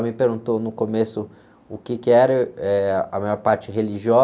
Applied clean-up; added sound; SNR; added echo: none; none; none; none.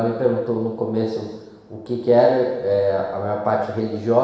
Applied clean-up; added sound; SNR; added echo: none; none; none; reverberation time 1.1 s.